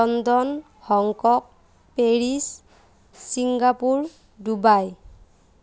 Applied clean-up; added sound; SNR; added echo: none; none; none; none.